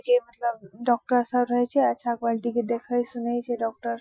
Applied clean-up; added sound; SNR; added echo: classical method Wiener filter.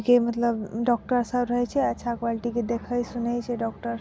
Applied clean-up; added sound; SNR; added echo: none; none; none; none.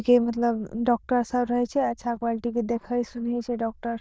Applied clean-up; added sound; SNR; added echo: neural diffusion model UNIVERSE++.